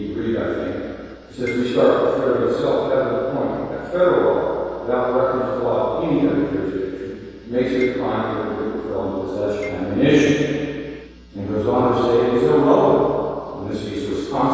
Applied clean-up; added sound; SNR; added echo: neural separator model SepFormer DNS4.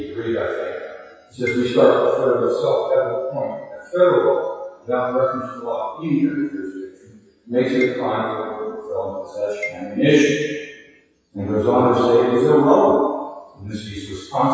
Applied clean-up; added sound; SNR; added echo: classical method WPE with log-MMSE.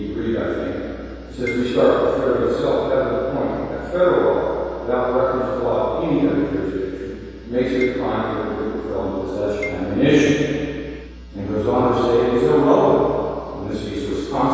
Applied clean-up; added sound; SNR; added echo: none; Marimba, xylophone; 20 dB; reverberation time 2.2 s.